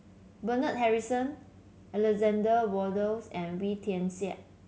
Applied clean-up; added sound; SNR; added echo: none; none; none; none.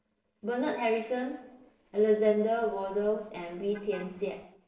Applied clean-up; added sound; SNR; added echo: neural separator model SepFormer DNS4.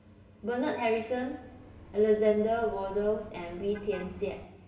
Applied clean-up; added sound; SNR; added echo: none; Car passing by; 19 dB; reverberation time 1.0 s.